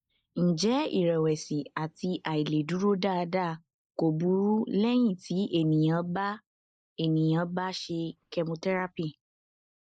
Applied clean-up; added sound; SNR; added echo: neural mask model Resemble Enhance denoiser.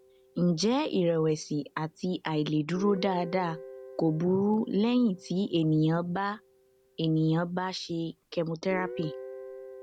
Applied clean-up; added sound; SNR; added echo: none; Guitar; 17 dB; none.